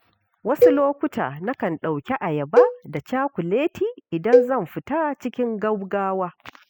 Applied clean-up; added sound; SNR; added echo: classical method spectral subtraction.